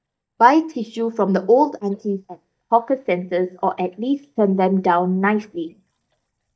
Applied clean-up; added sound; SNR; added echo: neural mask model DeepFilterNet 3.